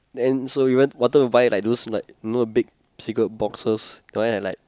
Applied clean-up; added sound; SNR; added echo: none; none; none; none.